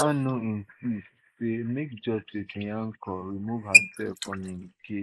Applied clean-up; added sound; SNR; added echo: neural mask model Resemble Enhance denoiser.